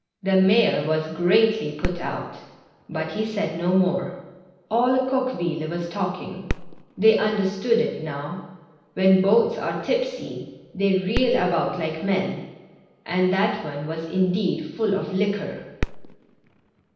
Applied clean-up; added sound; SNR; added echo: none; Fireworks; 13 dB; reverberation time 0.9 s.